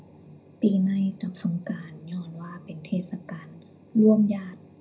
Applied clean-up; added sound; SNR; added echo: none; none; none; reverberation time 0.3 s.